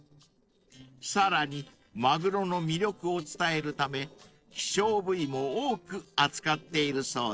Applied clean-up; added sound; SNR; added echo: neural separator model SepFormer DNS4.